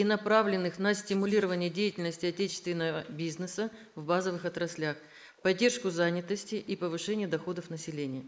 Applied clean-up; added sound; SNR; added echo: neural mask model Resemble Enhance denoiser.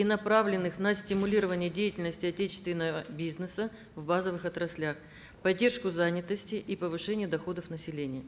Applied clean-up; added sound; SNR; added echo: none; Hands; 18 dB; none.